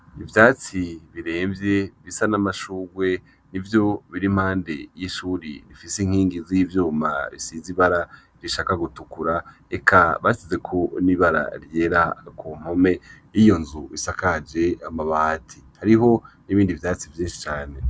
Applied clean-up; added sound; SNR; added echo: none; none; none; none.